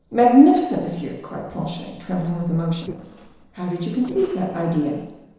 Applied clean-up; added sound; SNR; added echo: neural separator model SepFormer DNS4.